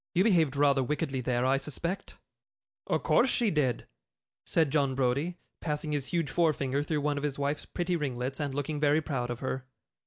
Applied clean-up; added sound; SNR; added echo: none; none; none; none.